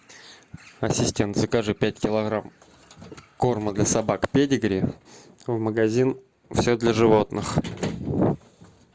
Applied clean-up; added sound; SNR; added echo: none; none; none; none.